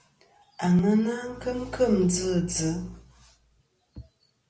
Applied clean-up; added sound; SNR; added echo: none; Bowed string instrument; 16 dB; none.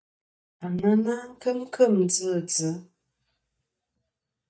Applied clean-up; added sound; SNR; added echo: neural mask model DeepFilterNet 3.